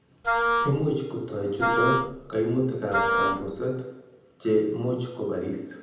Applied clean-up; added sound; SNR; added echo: none; Wind instrument, woodwind instrument; -2 dB; reverberation time 0.9 s.